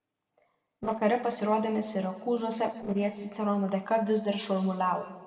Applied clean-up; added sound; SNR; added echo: neural separator model SepFormer DNS4.